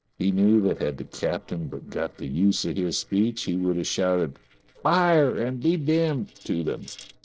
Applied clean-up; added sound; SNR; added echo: neural separator model SepFormer DNS4.